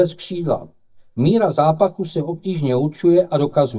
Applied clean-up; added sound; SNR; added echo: neural mask model DeepFilterNet 3.